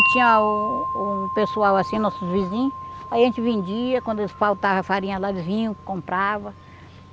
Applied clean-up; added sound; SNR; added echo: none; Wind chime; 6 dB; none.